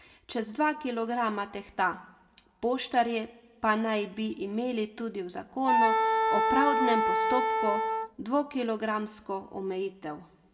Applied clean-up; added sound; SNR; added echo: none; Wind instrument, woodwind instrument; -4 dB; reverberation time 0.7 s.